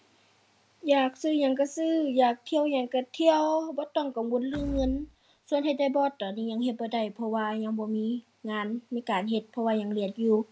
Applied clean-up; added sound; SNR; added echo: none; Door / Wood; 13 dB; none.